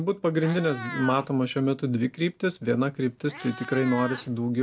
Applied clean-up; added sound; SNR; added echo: none; Meow; 15 dB; none.